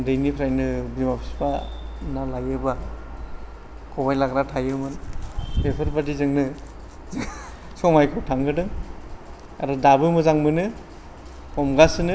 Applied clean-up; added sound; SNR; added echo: none; none; none; none.